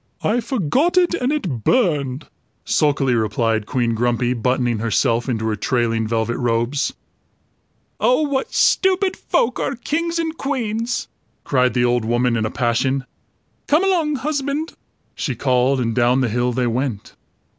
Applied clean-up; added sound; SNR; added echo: none; none; none; none.